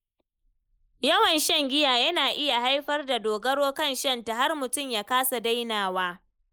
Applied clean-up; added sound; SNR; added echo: neural mask model Resemble Enhance denoiser.